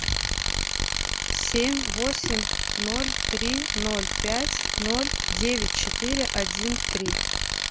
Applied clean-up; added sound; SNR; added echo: none; Tools; -4 dB; none.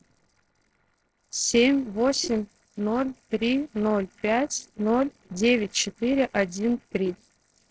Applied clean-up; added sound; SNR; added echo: neural separator model SepFormer DNS4.